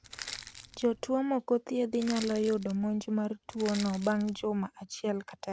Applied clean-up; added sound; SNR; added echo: none; Crushing; 14 dB; none.